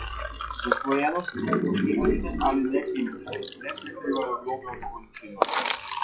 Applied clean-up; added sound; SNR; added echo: classical method log-MMSE.